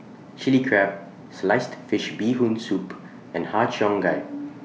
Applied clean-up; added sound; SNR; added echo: none; none; none; none.